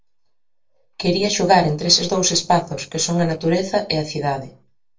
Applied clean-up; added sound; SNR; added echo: neural separator model SepFormer DNS4.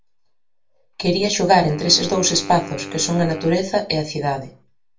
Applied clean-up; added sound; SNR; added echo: none; Wind instrument, woodwind instrument; 15 dB; reverberation time 0.3 s.